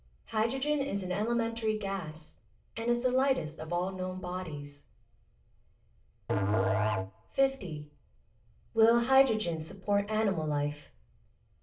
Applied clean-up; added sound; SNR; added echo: none; Musical instrument; 1 dB; reverberation time 0.3 s.